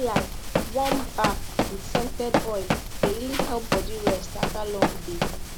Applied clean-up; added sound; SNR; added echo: none; Run; -4 dB; none.